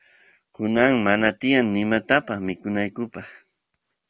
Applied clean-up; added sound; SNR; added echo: none; none; none; none.